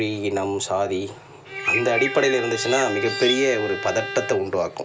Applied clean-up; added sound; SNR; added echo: none; Bowed string instrument + Bird; 6 dB; none.